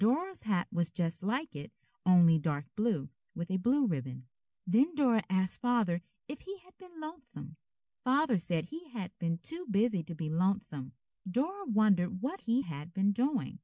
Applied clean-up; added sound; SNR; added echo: none; none; none; none.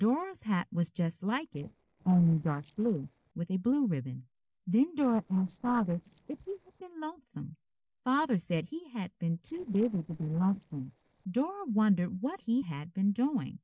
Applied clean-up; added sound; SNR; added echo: neural separator model SepFormer DNS4.